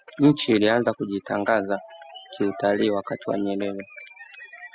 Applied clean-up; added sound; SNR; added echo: classical method spectral subtraction.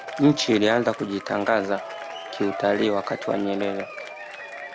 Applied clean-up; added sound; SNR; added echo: none; Applause / Crowd / Cheering; 11 dB; none.